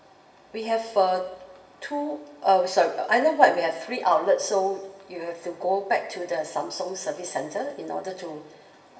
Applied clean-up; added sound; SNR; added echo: none; none; none; reverberation time 1.1 s.